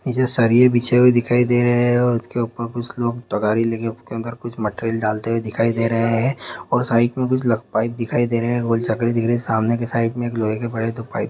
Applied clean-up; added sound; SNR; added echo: none; none; none; none.